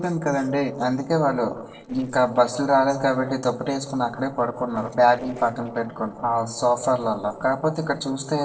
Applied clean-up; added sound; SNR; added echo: neural separator model SepFormer DNS4.